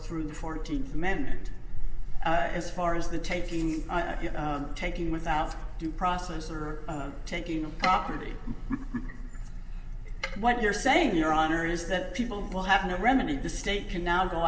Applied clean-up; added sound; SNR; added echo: none; none; none; reverberation time 2.4 s.